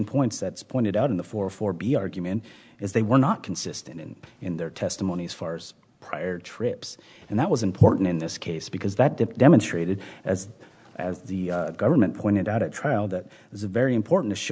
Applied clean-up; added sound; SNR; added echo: none; none; none; none.